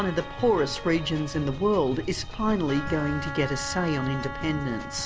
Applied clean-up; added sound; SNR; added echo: none; Wind instrument, woodwind instrument + Bird; 10 dB; none.